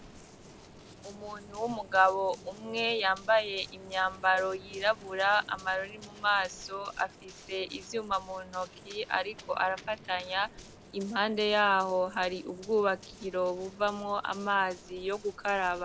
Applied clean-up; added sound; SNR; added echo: none; Run + Ocean; 19 dB; none.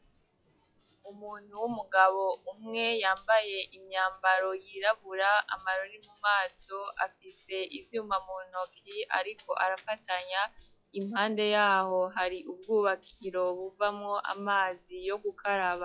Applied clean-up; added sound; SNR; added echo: classical method log-MMSE.